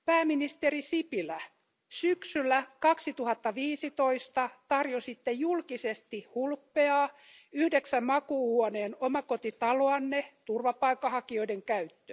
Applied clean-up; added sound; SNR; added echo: none; none; none; none.